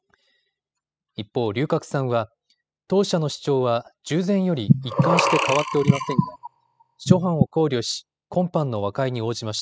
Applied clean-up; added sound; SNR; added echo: classical method spectral subtraction.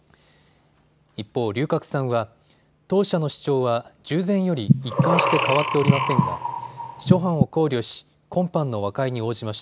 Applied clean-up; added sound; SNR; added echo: none; Breathing; -3 dB; none.